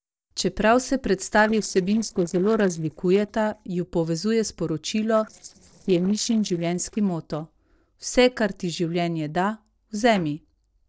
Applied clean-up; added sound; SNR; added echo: neural separator model SepFormer DNS4.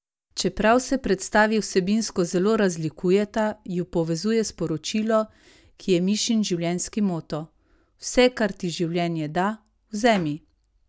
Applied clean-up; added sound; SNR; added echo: none; none; none; none.